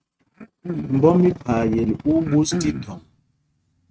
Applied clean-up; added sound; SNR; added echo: neural mask model RNNoise.